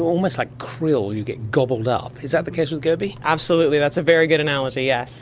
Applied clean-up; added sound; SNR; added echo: none; none; none; none.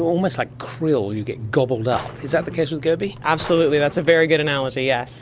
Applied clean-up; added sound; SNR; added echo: none; Drawer open or close; 17 dB; none.